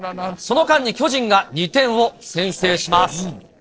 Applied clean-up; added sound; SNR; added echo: neural separator model SepFormer DNS4.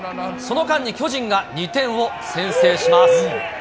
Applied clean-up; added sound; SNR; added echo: none; Bird; 0 dB; none.